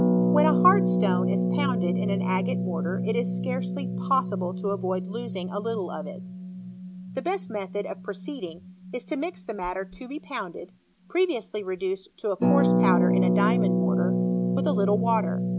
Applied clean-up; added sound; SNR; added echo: none; Harp; -3 dB; none.